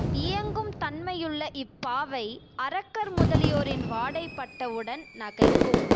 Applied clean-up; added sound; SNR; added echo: none; Fireworks; -4 dB; none.